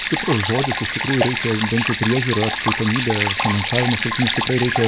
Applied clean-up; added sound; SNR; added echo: none; Stream; 0 dB; none.